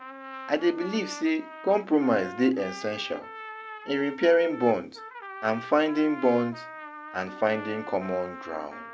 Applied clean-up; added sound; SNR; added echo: none; Trumpet; 14 dB; none.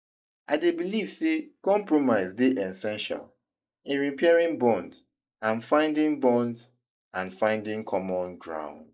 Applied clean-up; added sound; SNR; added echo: neural mask model Resemble Enhance denoiser.